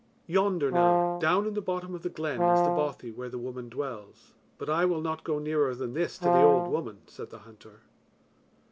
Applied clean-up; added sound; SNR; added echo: none; Brass instrument; -2 dB; none.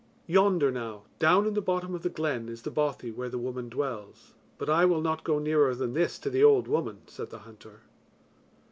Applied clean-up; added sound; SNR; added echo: none; none; none; none.